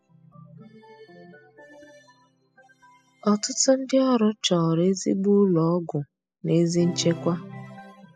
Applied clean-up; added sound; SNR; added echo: classical method spectral subtraction.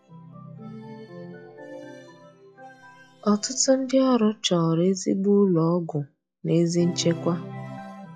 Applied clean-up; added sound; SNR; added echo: classical method log-MMSE.